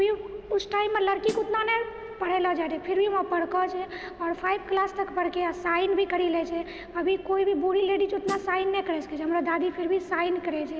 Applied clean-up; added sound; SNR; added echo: none; Snare drum; 13 dB; none.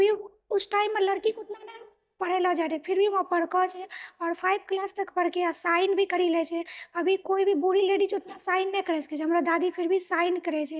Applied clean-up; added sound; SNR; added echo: neural mask model DeepFilterNet 3.